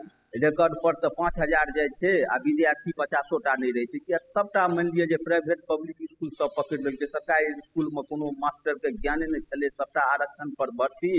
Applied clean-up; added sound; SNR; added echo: classical method spectral subtraction.